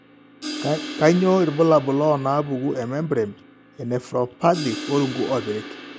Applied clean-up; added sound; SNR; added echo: none; Crash cymbal; 13 dB; none.